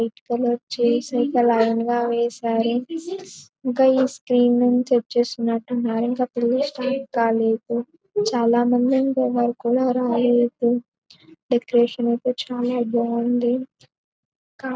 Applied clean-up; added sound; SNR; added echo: none; none; none; none.